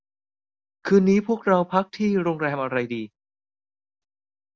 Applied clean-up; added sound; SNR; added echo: none; none; none; none.